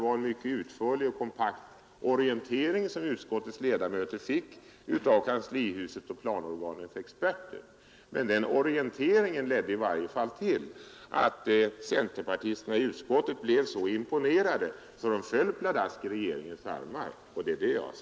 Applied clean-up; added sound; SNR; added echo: none; none; none; none.